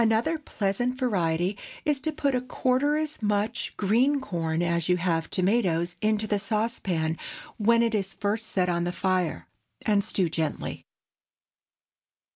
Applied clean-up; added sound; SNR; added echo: none; none; none; none.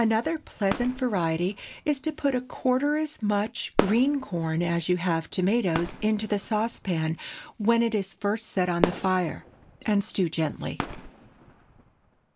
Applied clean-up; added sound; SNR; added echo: none; Fireworks; 11 dB; none.